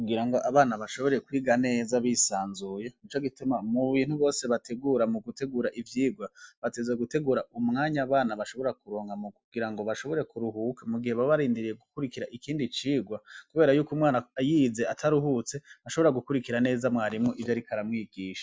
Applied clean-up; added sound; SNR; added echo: none; none; none; none.